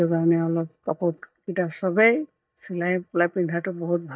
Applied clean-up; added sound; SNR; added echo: neural mask model DeepFilterNet 3.